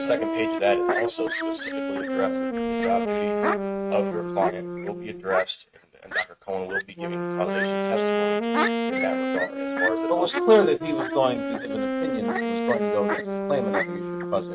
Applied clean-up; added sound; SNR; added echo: neural mask model RNNoise.